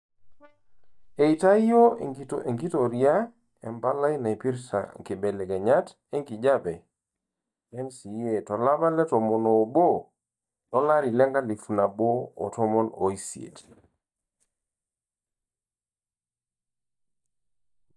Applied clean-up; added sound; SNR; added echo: neural mask model DeepFilterNet 3.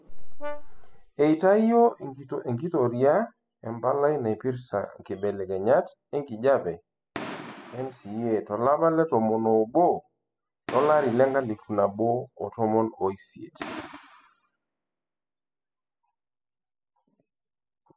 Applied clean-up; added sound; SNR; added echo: classical method spectral subtraction.